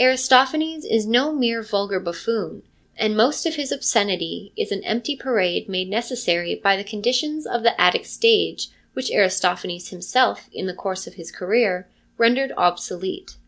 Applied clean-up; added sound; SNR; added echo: none; none; none; none.